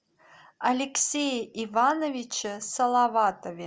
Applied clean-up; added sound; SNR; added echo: none; none; none; none.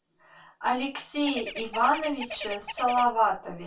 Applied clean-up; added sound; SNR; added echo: none; Bird; 8 dB; reverberation time 0.2 s.